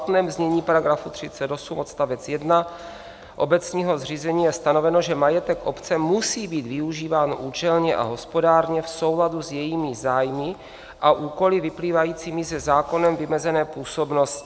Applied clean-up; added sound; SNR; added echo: none; none; none; none.